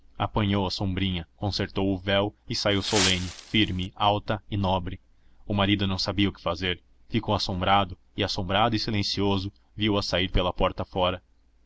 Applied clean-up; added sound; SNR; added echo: none; Wind; 5 dB; none.